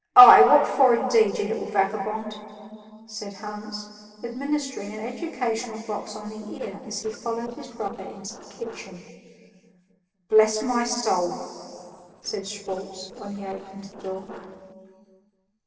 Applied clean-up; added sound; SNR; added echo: neural separator model SepFormer DNS4.